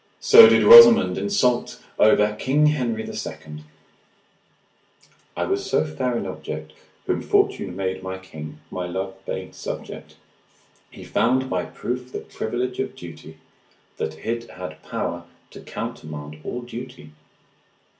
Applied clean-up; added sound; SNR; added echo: none; none; none; reverberation time 0.2 s.